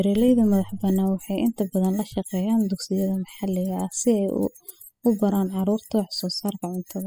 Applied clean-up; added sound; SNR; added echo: classical method spectral subtraction.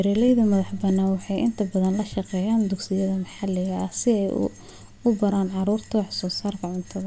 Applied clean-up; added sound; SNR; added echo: none; Bell + Keys jangling; 19 dB; none.